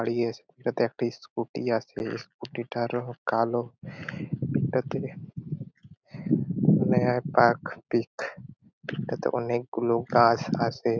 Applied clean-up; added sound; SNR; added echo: none; none; none; none.